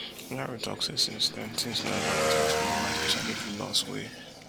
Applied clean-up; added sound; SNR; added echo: none; Motorcycle / Engine; -1 dB; none.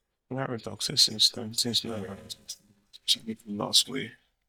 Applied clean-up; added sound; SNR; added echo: neural mask model DeepFilterNet 3.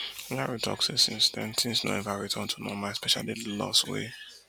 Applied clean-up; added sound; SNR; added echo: none; none; none; none.